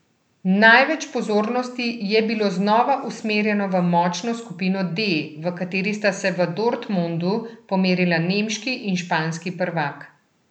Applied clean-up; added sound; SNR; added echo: none; none; none; none.